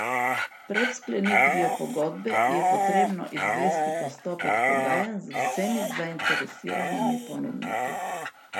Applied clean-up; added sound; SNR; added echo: none; Dog; -4 dB; none.